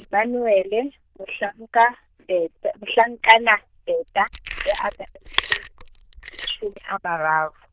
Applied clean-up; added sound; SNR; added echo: neural diffusion model UNIVERSE++.